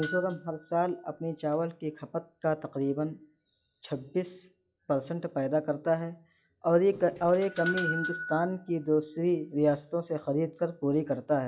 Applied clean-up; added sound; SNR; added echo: classical method log-MMSE.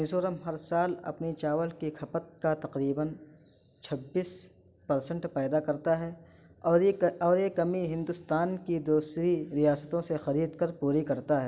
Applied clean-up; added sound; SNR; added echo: none; none; none; none.